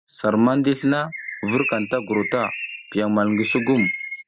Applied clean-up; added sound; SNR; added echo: classical method spectral subtraction.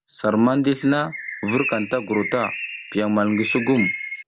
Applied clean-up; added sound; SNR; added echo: none; Bird; 8 dB; none.